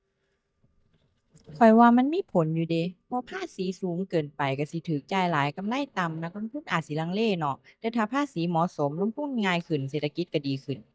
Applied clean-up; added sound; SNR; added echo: neural mask model DeepFilterNet 3.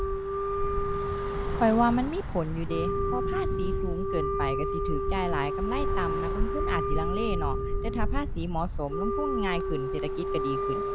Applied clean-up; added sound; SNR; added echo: none; Wind instrument, woodwind instrument + Traffic noise, roadway noise / Bus; -3 dB; none.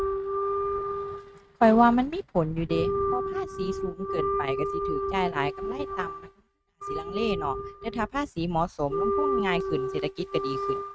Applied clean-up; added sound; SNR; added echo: neural mask model RNNoise.